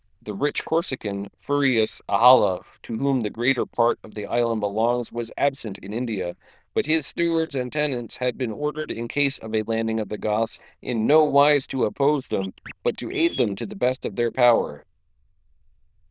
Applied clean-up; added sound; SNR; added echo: neural diffusion model UNIVERSE++.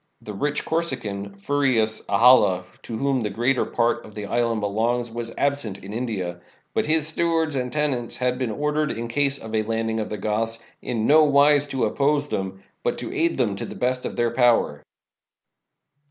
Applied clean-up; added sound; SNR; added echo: none; none; none; none.